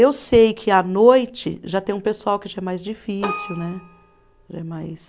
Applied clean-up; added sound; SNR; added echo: none; Keyboard (musical); 16 dB; none.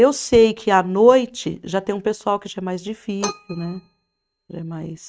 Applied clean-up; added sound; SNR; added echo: neural mask model RNNoise.